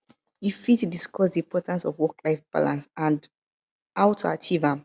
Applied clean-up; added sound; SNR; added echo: none; none; none; none.